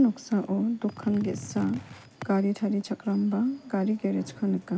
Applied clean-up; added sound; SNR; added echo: none; none; none; none.